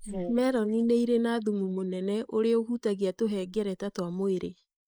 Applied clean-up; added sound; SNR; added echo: neural mask model Resemble Enhance denoiser.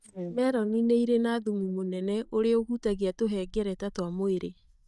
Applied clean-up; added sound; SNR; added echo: neural mask model DeepFilterNet 3.